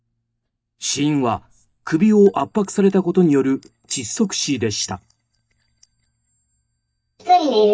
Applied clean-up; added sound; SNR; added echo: neural mask model DeepFilterNet 3.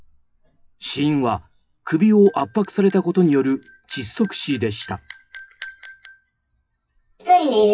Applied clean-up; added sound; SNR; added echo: classical method WPE with log-MMSE.